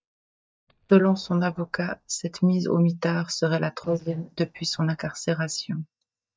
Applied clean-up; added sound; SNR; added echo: neural mask model DeepFilterNet 3.